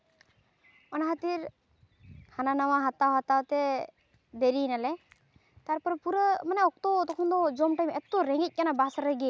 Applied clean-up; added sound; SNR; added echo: none; none; none; none.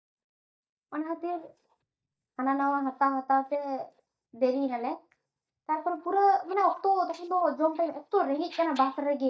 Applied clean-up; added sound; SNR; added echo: neural mask model DeepFilterNet 3.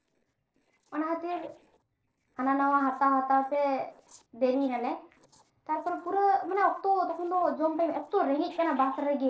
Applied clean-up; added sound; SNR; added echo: neural separator model SepFormer DNS4.